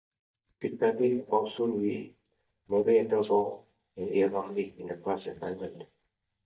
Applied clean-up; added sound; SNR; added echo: neural mask model DeepFilterNet 3.